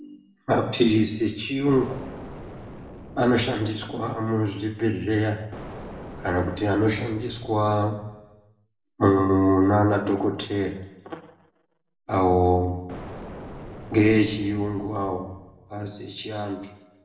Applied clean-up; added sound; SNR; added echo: none; Explosion; 16 dB; reverberation time 0.8 s.